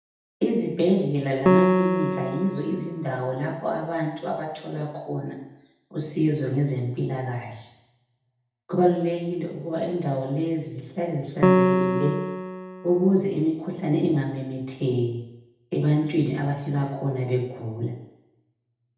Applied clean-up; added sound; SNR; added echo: none; Piano; -1 dB; reverberation time 0.8 s.